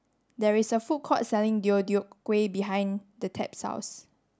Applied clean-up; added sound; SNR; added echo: none; none; none; none.